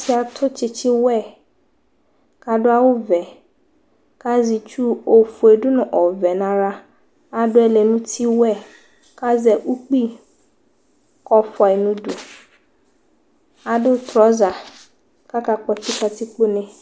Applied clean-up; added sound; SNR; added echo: none; none; none; none.